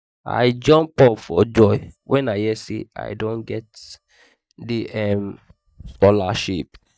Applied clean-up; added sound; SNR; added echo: neural mask model DeepFilterNet 3.